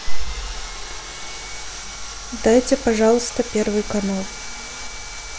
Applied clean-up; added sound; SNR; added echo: none; Sawing; 13 dB; none.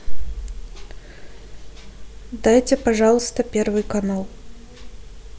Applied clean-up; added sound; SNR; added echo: none; none; none; none.